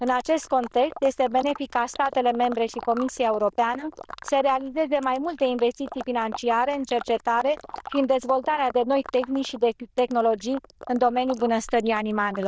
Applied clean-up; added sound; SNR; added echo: neural diffusion model UNIVERSE++.